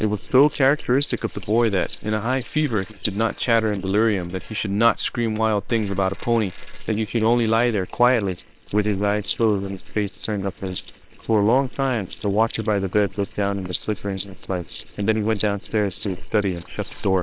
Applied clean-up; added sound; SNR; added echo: neural separator model SepFormer WHAM!.